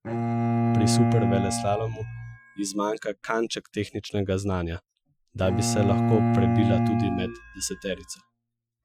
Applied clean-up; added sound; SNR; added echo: classical method Wiener filter.